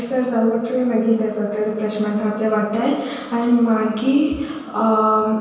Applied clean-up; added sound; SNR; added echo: none; none; none; reverberation time 1.2 s.